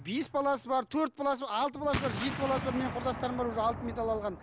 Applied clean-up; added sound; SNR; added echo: none; Explosion; 8 dB; none.